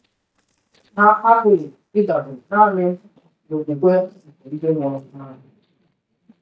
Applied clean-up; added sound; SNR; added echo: neural mask model DeepFilterNet 3.